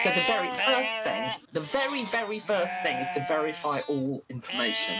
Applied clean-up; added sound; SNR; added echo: none; Livestock, farm animals, working animals; 2 dB; none.